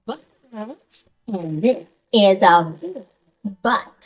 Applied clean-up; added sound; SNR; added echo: neural mask model DeepFilterNet 3.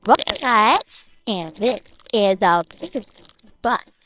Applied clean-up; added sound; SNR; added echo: neural separator model SepFormer WHAMR!.